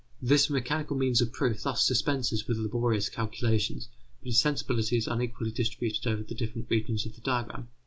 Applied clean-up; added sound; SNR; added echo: none; none; none; none.